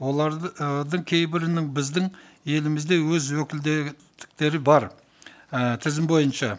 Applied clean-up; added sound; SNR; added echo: none; none; none; none.